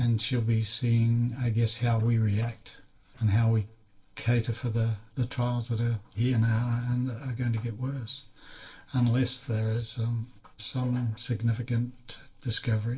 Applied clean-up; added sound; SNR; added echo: neural separator model SepFormer DNS4.